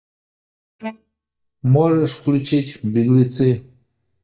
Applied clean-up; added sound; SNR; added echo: neural mask model DeepFilterNet 3.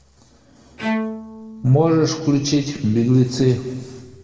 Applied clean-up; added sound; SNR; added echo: none; Bowed string instrument; 11 dB; reverberation time 1.4 s.